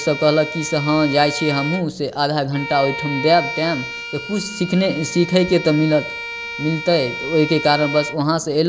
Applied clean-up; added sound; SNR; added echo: none; Bowed string instrument; 10 dB; none.